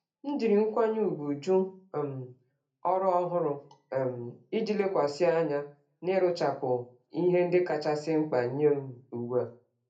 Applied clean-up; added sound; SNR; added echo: none; none; none; reverberation time 0.3 s.